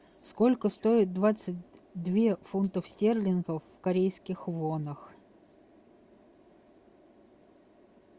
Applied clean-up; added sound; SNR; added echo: none; none; none; none.